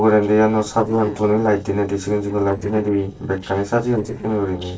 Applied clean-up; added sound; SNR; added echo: neural separator model SepFormer DNS4.